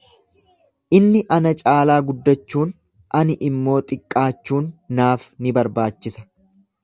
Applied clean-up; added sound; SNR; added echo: none; none; none; none.